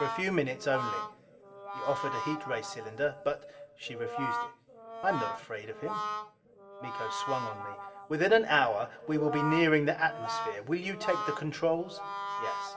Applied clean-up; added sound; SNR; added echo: none; Brass instrument; 6 dB; reverberation time 2.6 s.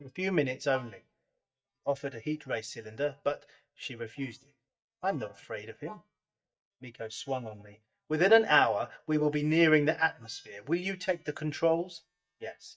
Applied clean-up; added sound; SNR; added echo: neural mask model DeepFilterNet 3.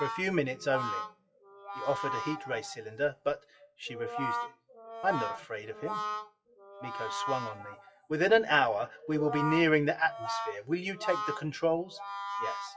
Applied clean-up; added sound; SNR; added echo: classical method WPE with log-MMSE.